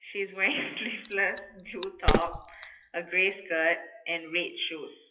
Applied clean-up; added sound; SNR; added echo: classical method WPE with log-MMSE.